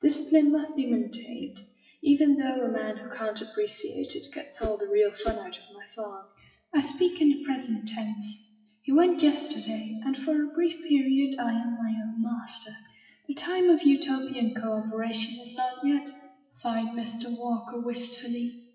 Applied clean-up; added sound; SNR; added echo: classical method WPE with log-MMSE.